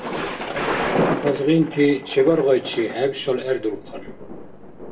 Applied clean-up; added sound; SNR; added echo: none; Thunder; 5 dB; reverberation time 0.2 s.